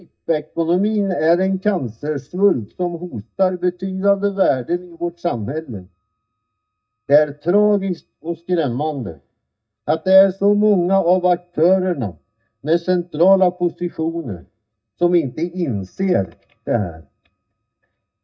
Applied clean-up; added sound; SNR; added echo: neural mask model DeepFilterNet 3.